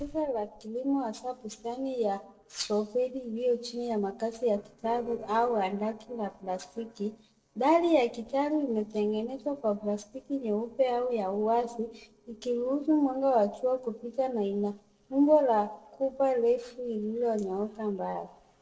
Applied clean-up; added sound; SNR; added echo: neural separator model SepFormer DNS4.